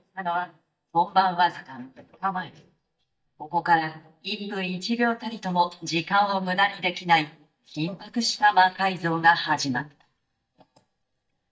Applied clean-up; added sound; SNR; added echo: neural mask model DeepFilterNet 3.